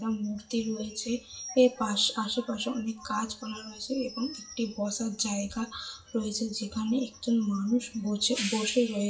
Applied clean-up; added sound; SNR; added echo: classical method WPE with log-MMSE.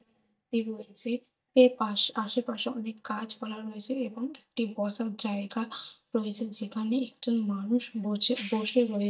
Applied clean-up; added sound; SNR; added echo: neural mask model DeepFilterNet 3.